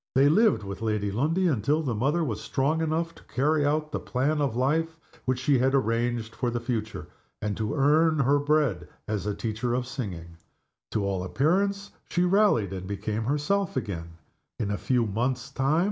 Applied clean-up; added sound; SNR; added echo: none; none; none; none.